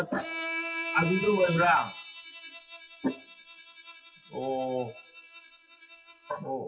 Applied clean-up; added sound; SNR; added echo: classical method WPE with log-MMSE.